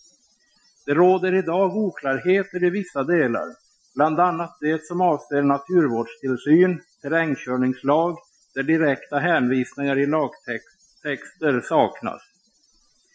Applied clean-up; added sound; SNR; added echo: classical method Wiener filter.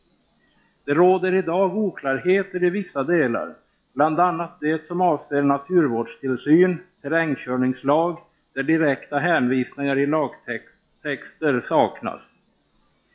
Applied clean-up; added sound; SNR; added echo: classical method log-MMSE.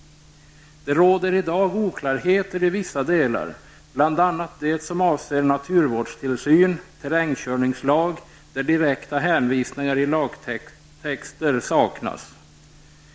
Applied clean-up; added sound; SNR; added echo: none; none; none; none.